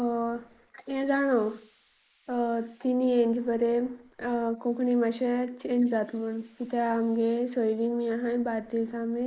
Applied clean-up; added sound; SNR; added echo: neural mask model Resemble Enhance denoiser.